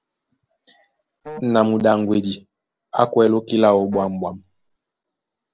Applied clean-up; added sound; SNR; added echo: neural separator model SepFormer DNS4.